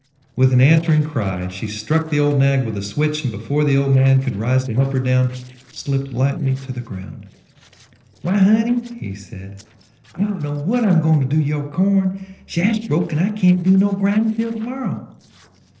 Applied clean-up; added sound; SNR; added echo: neural separator model SepFormer DNS4.